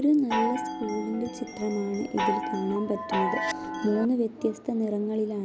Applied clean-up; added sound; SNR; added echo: none; Chime; 3 dB; none.